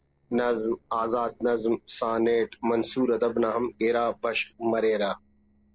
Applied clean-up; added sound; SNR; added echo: neural separator model SepFormer DNS4.